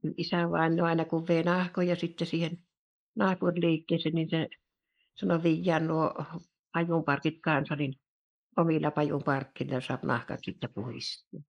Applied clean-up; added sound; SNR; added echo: neural mask model Resemble Enhance denoiser.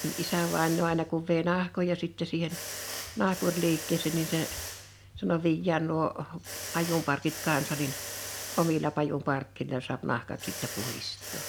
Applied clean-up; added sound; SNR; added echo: none; Mechanisms; 11 dB; none.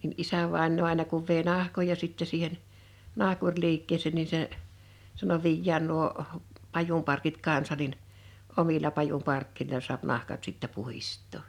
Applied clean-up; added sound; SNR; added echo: none; none; none; none.